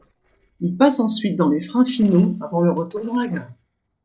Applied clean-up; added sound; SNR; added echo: neural separator model SepFormer DNS4.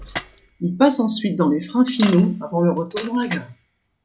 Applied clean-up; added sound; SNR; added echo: none; Bicycle + Knock; 13 dB; none.